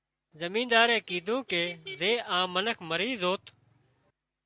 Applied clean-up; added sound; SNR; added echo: none; Motor vehicle (road); 18 dB; none.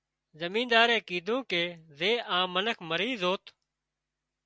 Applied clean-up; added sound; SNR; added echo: none; none; none; none.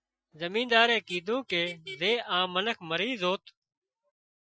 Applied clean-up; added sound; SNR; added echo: classical method Wiener filter.